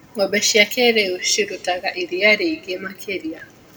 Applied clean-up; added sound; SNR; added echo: none; none; none; reverberation time 1.2 s.